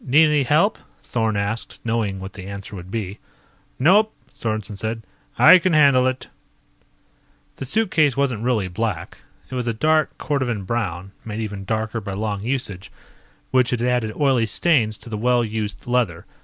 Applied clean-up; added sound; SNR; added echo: none; none; none; none.